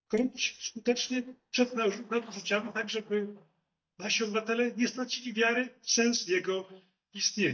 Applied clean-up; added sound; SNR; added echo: neural mask model DeepFilterNet 3.